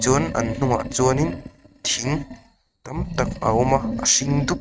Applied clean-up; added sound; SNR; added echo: neural mask model RNNoise.